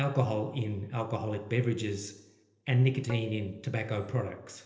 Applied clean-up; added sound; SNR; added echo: neural separator model SepFormer DNS4.